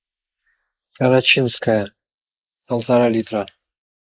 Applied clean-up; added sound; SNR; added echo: neural mask model Resemble Enhance denoiser.